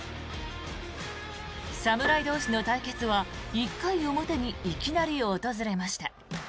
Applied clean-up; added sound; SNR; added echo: none; Piano; 9 dB; none.